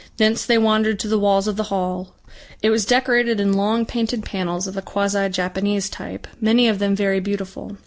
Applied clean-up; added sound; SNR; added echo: none; none; none; none.